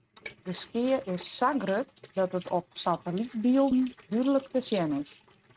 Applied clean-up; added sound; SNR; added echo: neural mask model RNNoise.